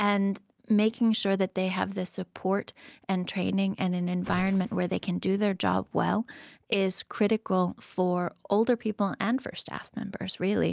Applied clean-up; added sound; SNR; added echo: none; Gunshot, gunfire; 18 dB; none.